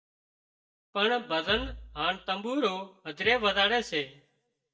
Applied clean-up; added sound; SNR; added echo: neural mask model DeepFilterNet 3.